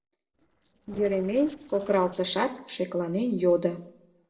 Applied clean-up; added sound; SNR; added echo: neural separator model SepFormer DNS4.